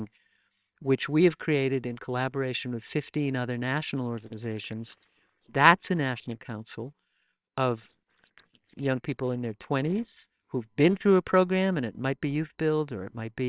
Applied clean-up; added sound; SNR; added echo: neural separator model SepFormer WHAMR!.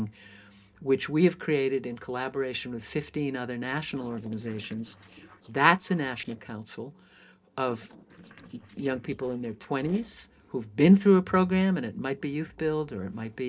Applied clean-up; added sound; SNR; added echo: neural separator model SepFormer DNS4.